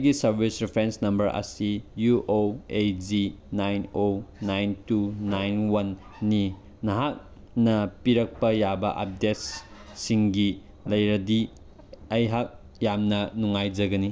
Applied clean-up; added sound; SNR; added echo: none; none; none; none.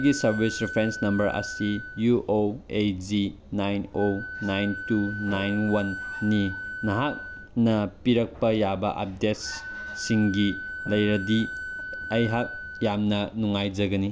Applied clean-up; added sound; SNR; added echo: none; Wind instrument, woodwind instrument; 11 dB; none.